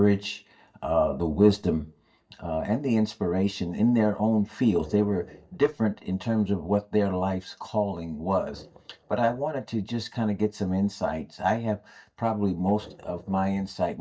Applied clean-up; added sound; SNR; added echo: neural mask model DeepFilterNet 3.